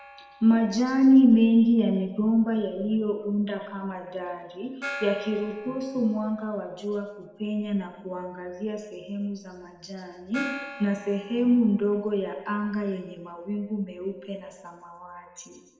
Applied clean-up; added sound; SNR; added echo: none; Gong; 19 dB; reverberation time 1.0 s.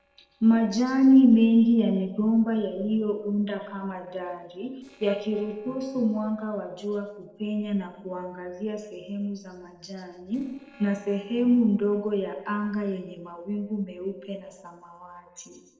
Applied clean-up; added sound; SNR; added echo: neural separator model SepFormer DNS4.